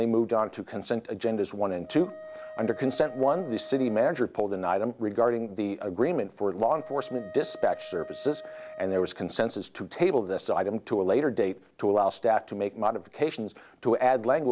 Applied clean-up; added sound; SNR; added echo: none; Wind instrument, woodwind instrument; 17 dB; none.